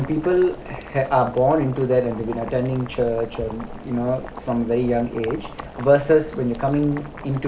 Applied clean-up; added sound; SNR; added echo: none; Boiling; 16 dB; none.